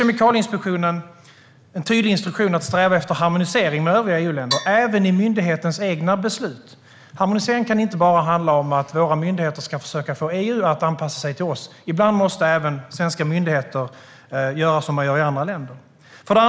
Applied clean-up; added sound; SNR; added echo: none; Percussion; 12 dB; none.